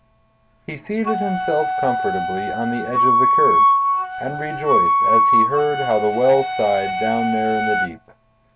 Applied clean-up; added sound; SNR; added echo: none; Wind instrument, woodwind instrument; -3 dB; none.